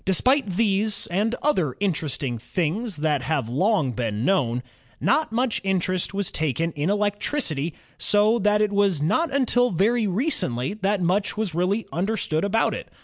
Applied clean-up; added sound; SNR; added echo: none; none; none; none.